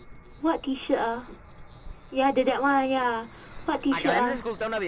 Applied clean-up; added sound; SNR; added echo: none; Fixed-wing aircraft, airplane; 9 dB; reverberation time 0.2 s.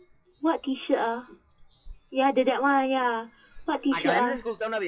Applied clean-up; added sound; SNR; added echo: classical method WPE with log-MMSE.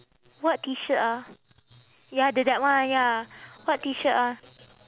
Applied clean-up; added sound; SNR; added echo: none; none; none; none.